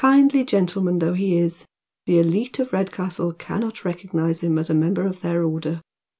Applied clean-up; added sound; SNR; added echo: none; none; none; none.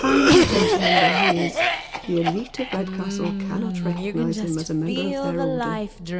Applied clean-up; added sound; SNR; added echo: none; Cough; -3 dB; none.